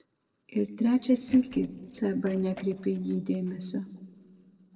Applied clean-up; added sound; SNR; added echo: neural separator model SepFormer DNS4.